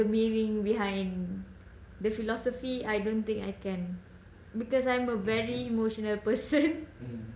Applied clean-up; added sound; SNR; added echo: none; none; none; none.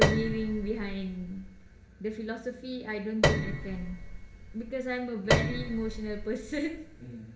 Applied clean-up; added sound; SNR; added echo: none; Piano; -3 dB; reverberation time 0.6 s.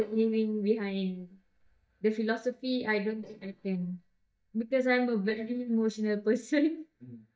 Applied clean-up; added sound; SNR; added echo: neural mask model DeepFilterNet 3.